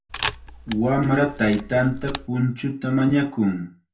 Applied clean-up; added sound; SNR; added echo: none; Camera; 9 dB; reverberation time 0.2 s.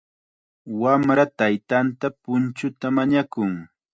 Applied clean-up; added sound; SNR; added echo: none; none; none; none.